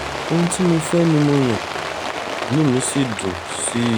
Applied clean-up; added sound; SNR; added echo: none; Rain; 7 dB; none.